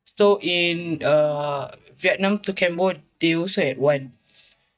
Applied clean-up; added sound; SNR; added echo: neural mask model DeepFilterNet 3.